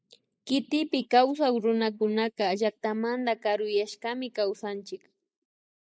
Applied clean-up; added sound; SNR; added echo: neural mask model Resemble Enhance denoiser.